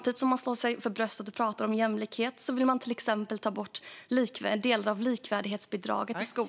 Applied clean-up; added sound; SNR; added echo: none; none; none; none.